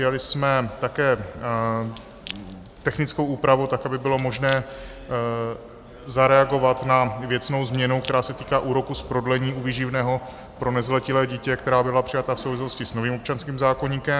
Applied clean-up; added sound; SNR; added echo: none; Crack / Crushing; 20 dB; none.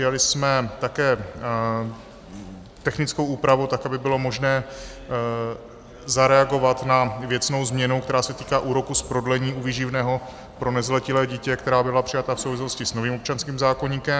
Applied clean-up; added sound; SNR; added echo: none; none; none; none.